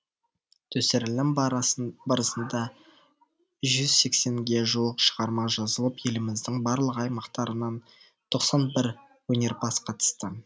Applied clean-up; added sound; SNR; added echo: none; none; none; none.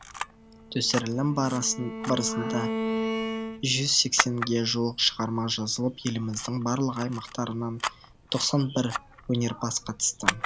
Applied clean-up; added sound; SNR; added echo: none; Bowed string instrument + Camera; 6 dB; none.